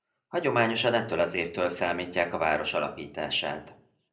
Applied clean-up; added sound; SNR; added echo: none; none; none; reverberation time 0.5 s.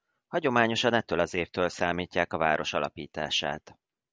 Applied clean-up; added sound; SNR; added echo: none; none; none; none.